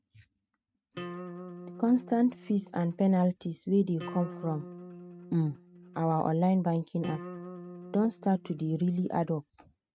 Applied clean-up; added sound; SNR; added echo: neural mask model RNNoise.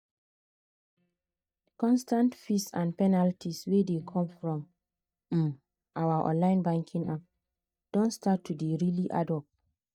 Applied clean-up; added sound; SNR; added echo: neural mask model DeepFilterNet 3.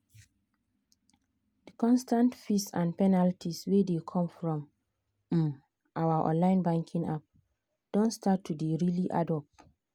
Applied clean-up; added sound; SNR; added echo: none; none; none; none.